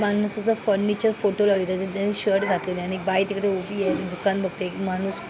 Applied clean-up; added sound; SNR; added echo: none; none; none; none.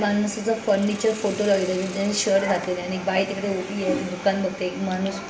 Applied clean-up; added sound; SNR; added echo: none; Hiss; 19 dB; reverberation time 1.6 s.